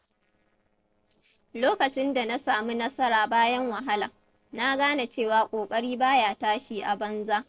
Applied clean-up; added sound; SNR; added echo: neural separator model SepFormer DNS4.